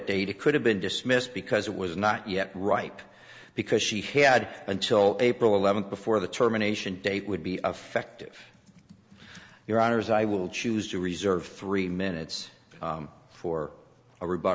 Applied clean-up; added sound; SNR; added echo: none; none; none; none.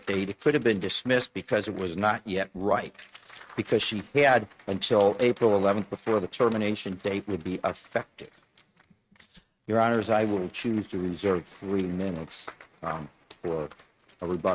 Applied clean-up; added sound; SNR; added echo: neural mask model RNNoise.